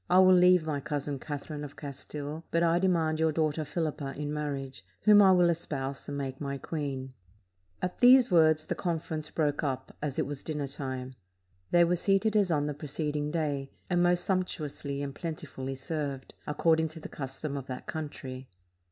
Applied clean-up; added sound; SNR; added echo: none; none; none; none.